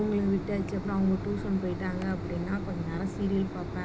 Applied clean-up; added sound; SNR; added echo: none; Mechanisms; 5 dB; none.